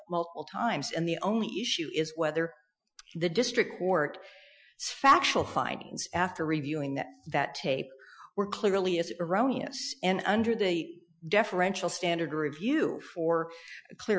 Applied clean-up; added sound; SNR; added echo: classical method Wiener filter.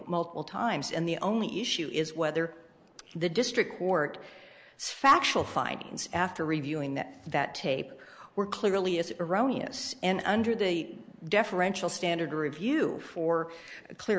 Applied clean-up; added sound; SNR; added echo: none; Tambourine; 19 dB; none.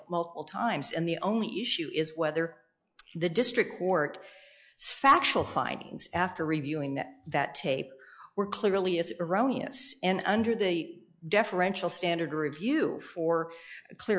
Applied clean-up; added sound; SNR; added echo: classical method log-MMSE.